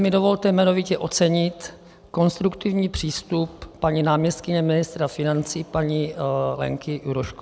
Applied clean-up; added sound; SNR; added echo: none; none; none; none.